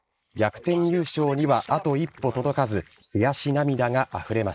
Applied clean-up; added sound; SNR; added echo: neural mask model Resemble Enhance denoiser.